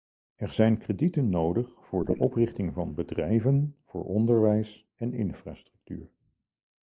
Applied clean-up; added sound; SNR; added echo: neural mask model Resemble Enhance denoiser.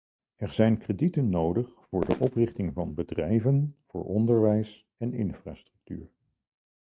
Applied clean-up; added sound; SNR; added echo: neural mask model RNNoise.